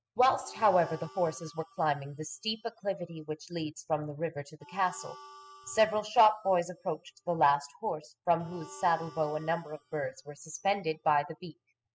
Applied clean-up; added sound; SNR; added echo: classical method spectral subtraction.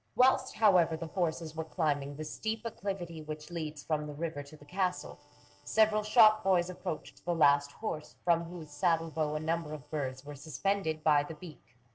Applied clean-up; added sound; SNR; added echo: neural separator model SepFormer DNS4.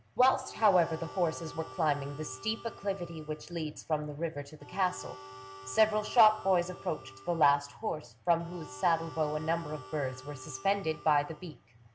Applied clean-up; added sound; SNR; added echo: none; Harmonica; 18 dB; none.